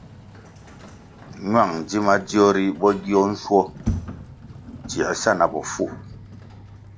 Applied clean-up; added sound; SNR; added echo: none; Sliding door; 13 dB; none.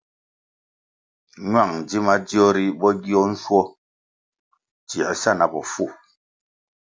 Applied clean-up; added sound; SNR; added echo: none; none; none; none.